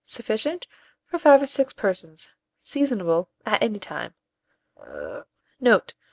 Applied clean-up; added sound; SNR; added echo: none; none; none; none.